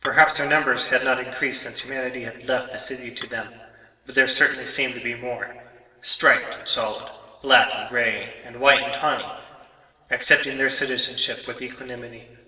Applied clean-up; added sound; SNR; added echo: neural separator model SepFormer DNS4.